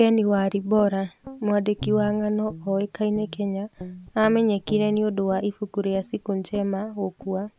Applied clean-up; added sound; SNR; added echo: none; Guitar; 17 dB; none.